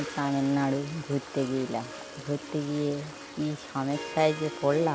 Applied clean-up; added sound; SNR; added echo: none; Toilet flush + Harp; 11 dB; none.